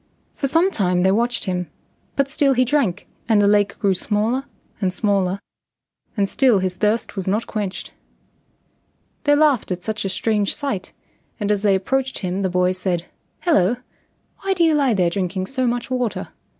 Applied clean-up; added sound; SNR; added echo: none; none; none; none.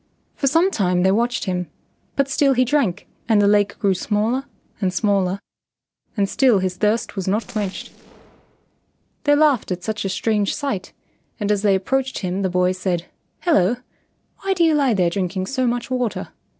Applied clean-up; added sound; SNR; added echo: neural separator model SepFormer DNS4.